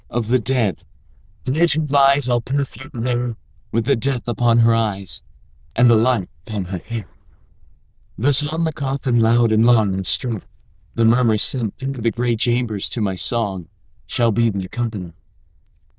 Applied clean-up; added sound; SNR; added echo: neural diffusion model UNIVERSE++.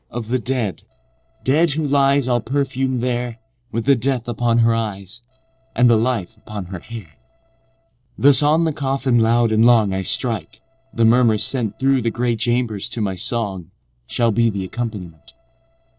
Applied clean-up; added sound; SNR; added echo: neural separator model SepFormer DNS4.